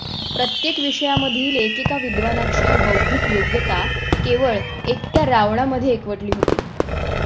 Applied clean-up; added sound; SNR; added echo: none; Fireworks + Growling; -1 dB; none.